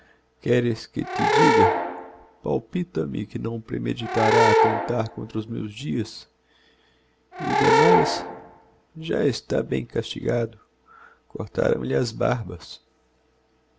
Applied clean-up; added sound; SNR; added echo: none; Animal / Brass instrument; -3 dB; none.